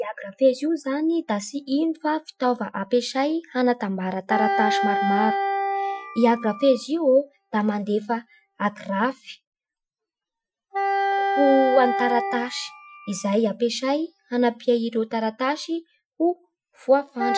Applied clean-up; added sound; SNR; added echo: classical method Wiener filter.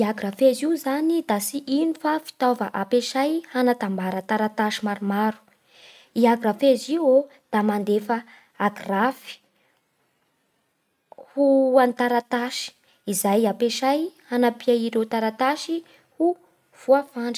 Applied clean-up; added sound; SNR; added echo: none; none; none; none.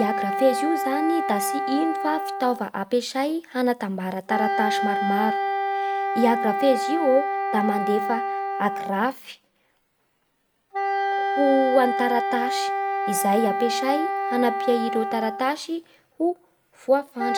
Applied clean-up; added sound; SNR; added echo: none; Wind instrument, woodwind instrument; 2 dB; none.